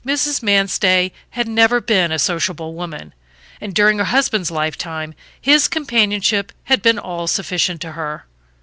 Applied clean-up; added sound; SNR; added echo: none; none; none; none.